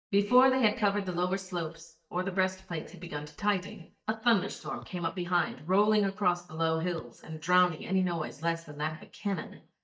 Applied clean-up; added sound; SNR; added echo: neural mask model DeepFilterNet 3.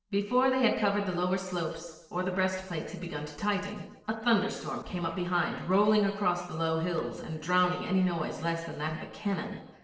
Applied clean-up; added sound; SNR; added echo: neural separator model SepFormer DNS4.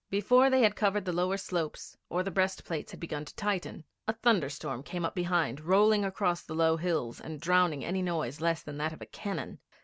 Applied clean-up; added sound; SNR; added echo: none; none; none; none.